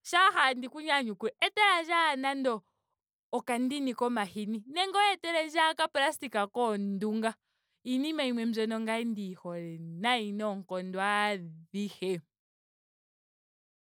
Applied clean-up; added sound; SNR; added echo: none; none; none; none.